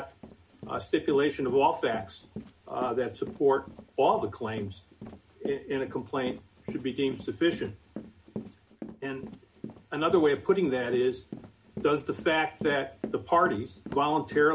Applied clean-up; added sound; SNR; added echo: none; Run; 15 dB; reverberation time 0.3 s.